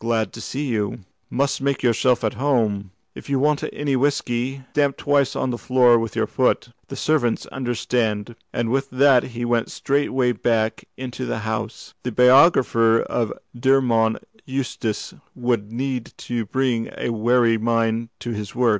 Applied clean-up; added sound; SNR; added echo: none; none; none; none.